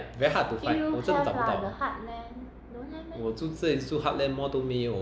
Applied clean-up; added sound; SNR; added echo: none; none; none; none.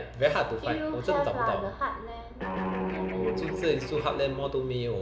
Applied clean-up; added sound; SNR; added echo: none; Guitar; 3 dB; reverberation time 2.2 s.